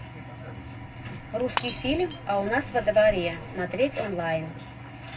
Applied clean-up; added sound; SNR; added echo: none; Shatter / Crushing; 12 dB; reverberation time 0.3 s.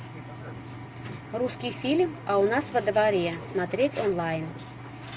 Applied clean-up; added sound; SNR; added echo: none; none; none; none.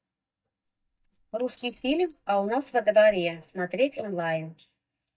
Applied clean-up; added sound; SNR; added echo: neural mask model DeepFilterNet 3.